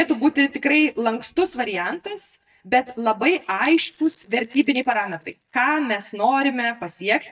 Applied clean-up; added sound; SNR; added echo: neural mask model DeepFilterNet 3.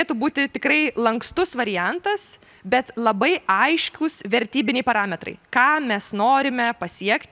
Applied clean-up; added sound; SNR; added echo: none; none; none; none.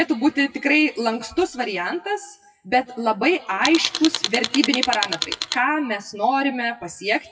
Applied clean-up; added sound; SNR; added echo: classical method WPE with log-MMSE.